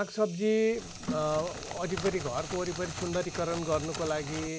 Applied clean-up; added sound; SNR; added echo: none; Crackle; 10 dB; none.